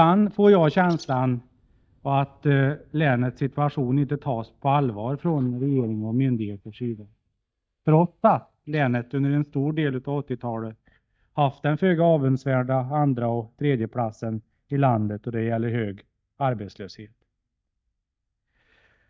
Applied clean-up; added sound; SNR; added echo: neural mask model DeepFilterNet 3.